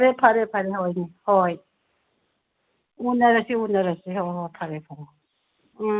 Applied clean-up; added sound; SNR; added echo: none; none; none; none.